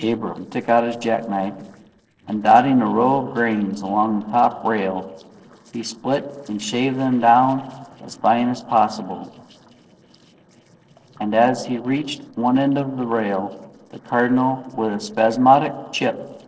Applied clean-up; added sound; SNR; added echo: neural separator model SepFormer DNS4.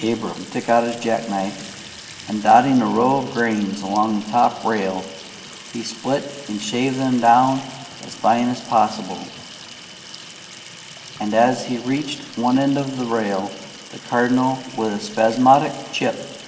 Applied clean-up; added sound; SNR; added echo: none; Sink (filling or washing) / Water tap, faucet; 17 dB; reverberation time 2.7 s.